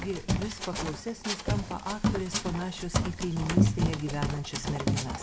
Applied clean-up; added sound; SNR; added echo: none; Run; -4 dB; reverberation time 1.5 s.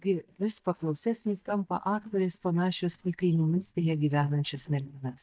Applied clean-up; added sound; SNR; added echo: neural mask model DeepFilterNet 3.